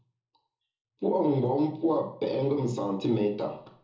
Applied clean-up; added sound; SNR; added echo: none; none; none; reverberation time 0.6 s.